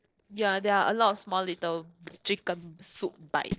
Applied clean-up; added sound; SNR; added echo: neural separator model SepFormer DNS4.